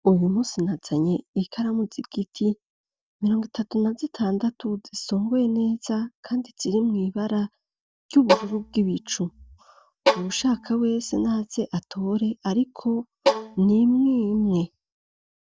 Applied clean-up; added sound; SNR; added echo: neural mask model DeepFilterNet 3.